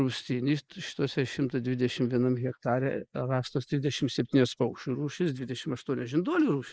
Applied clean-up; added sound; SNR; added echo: neural mask model Resemble Enhance denoiser.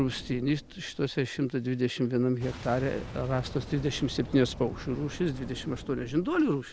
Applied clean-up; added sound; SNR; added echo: none; Boom; 14 dB; none.